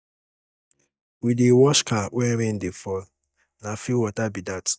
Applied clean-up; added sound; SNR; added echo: neural mask model DeepFilterNet 3.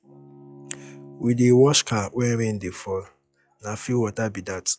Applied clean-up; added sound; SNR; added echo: classical method log-MMSE.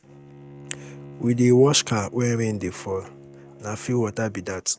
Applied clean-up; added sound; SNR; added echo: none; Bowed string instrument; 20 dB; none.